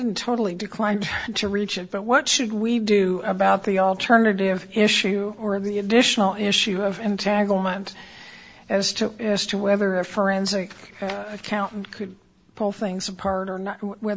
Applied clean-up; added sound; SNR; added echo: none; none; none; none.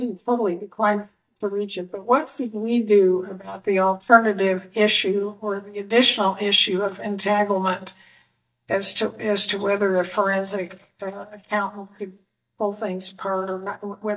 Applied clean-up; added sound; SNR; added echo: neural mask model DeepFilterNet 3.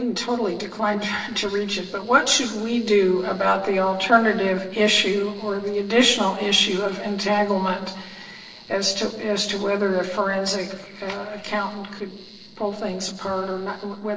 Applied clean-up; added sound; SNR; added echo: neural separator model SepFormer DNS4.